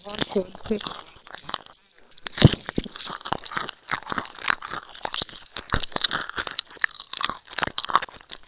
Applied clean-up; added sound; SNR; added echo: neural separator model SepFormer WHAM!.